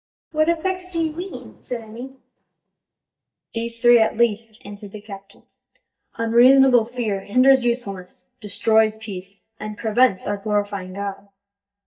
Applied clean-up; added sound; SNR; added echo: neural mask model DeepFilterNet 3.